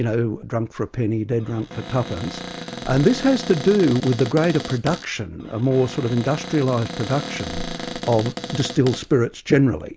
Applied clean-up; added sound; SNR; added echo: none; Cupboard open or close; 11 dB; none.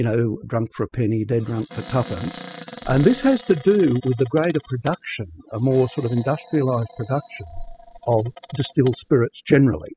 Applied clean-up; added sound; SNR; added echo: classical method spectral subtraction.